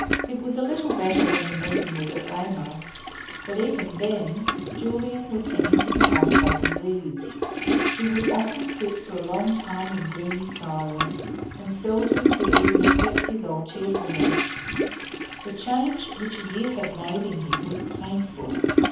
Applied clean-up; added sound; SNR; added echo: none; Toilet flush; -3 dB; reverberation time 1.3 s.